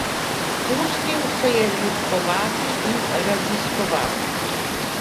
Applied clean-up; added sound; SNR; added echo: none; Water; -2 dB; none.